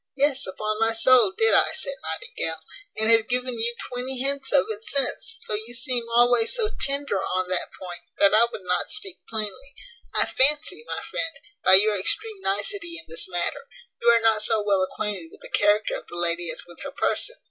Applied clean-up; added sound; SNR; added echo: none; none; none; none.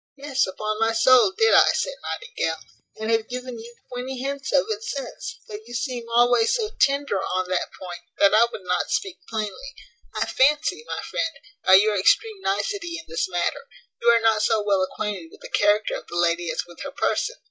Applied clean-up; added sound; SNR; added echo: neural mask model DeepFilterNet 3.